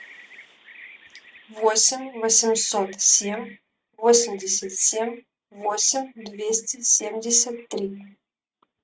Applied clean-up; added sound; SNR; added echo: neural mask model RNNoise.